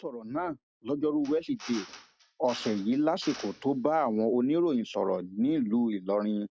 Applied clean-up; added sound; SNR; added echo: none; Drill; 18 dB; none.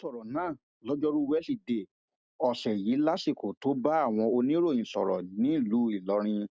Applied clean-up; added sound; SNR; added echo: none; none; none; none.